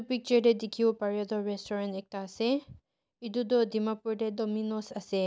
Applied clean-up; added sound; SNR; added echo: none; none; none; none.